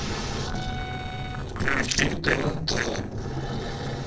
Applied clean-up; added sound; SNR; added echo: neural separator model SepFormer DNS4.